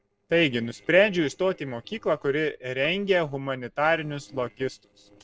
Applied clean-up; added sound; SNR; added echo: neural separator model SepFormer DNS4.